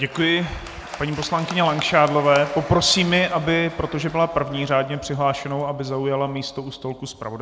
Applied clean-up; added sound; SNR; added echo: none; none; none; none.